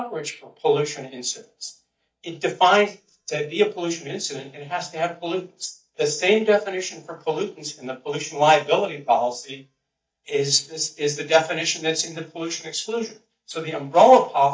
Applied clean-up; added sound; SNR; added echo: neural mask model DeepFilterNet 3.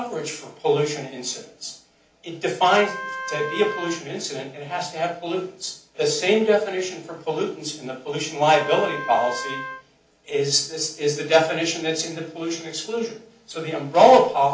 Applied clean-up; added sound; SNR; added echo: none; Wind instrument, woodwind instrument; 11 dB; reverberation time 0.4 s.